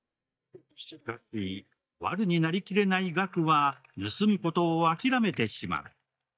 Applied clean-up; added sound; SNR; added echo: neural mask model DeepFilterNet 3.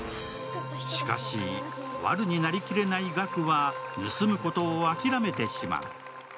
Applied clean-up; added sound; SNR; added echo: none; Applause; 17 dB; none.